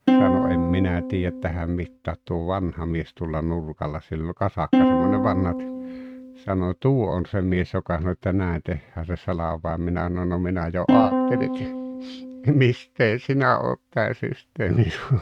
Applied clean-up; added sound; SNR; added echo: neural mask model RNNoise.